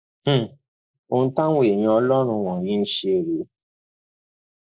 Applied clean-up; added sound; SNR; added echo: neural mask model Resemble Enhance denoiser.